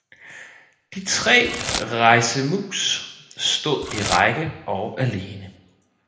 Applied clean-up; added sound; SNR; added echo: none; Packing tape, duct tape / Tearing; 11 dB; reverberation time 0.8 s.